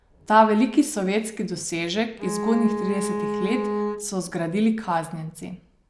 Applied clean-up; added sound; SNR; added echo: none; Bowed string instrument; 3 dB; none.